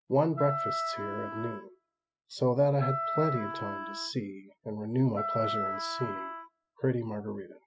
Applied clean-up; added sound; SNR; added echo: classical method spectral subtraction.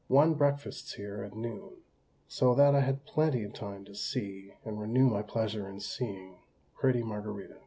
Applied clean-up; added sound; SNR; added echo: none; none; none; none.